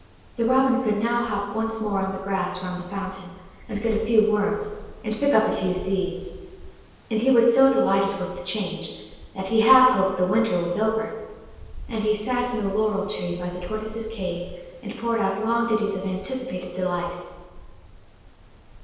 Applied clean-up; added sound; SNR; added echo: none; Wind; 19 dB; reverberation time 1.2 s.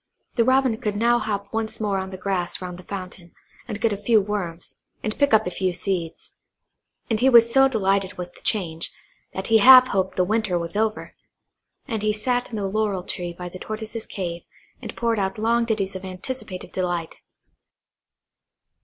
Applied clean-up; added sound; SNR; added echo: none; none; none; none.